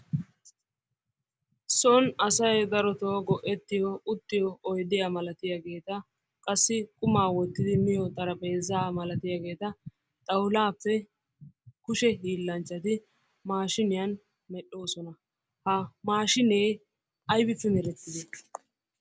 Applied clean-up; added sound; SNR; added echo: none; none; none; none.